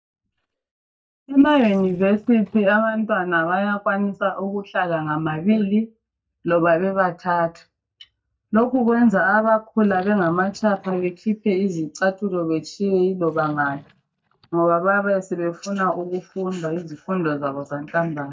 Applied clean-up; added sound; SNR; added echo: neural mask model DeepFilterNet 3.